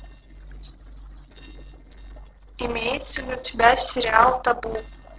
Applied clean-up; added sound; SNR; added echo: neural separator model SepFormer DNS4.